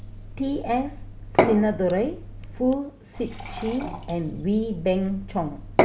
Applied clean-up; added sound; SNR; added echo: none; Fill (with liquid) / Glass / Water; 3 dB; none.